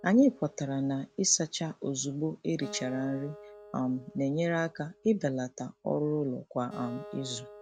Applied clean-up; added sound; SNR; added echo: none; Acoustic guitar; 19 dB; none.